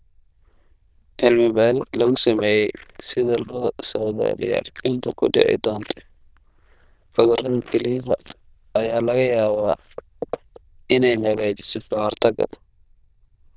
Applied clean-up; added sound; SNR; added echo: neural diffusion model UNIVERSE++.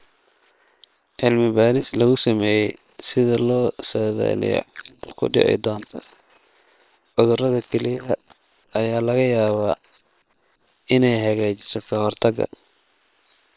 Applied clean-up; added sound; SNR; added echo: neural separator model SepFormer WHAM!.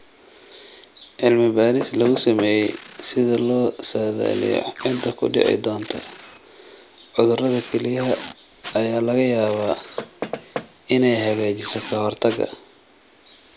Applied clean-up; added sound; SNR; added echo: none; Packing tape, duct tape + Knock; 15 dB; none.